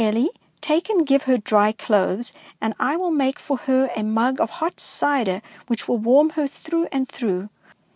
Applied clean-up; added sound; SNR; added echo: none; none; none; none.